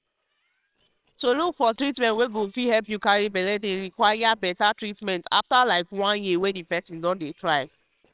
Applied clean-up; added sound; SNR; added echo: neural separator model SepFormer WHAMR!.